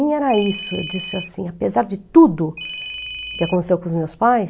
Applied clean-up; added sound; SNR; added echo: none; Ringtone; 11 dB; none.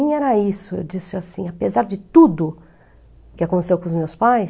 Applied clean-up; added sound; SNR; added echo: none; none; none; none.